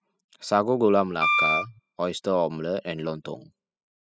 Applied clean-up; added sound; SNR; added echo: classical method spectral subtraction.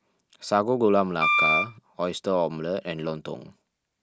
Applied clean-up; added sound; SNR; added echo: none; Wind instrument, woodwind instrument; -4 dB; none.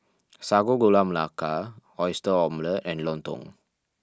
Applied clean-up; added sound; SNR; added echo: none; none; none; none.